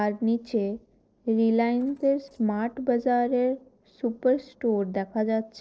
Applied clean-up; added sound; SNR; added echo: neural separator model SepFormer DNS4.